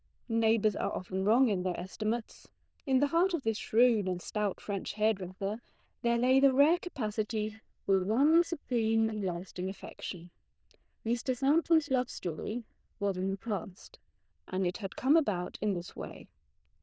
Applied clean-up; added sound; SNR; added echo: neural diffusion model UNIVERSE++.